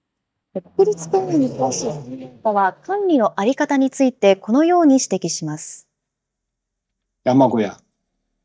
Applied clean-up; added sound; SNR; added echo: neural mask model DeepFilterNet 3.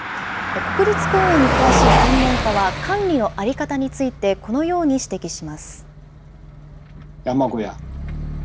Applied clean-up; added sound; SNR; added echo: none; Car passing by; 0 dB; none.